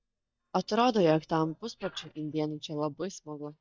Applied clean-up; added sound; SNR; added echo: neural mask model DeepFilterNet 3.